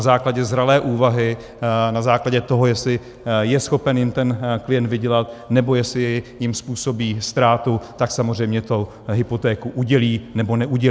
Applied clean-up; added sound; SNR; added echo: none; none; none; none.